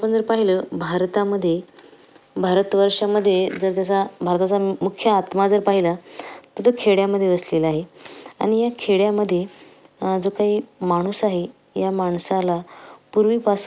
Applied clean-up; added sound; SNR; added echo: none; none; none; none.